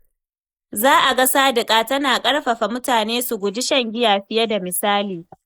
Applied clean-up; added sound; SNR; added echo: neural mask model Resemble Enhance denoiser.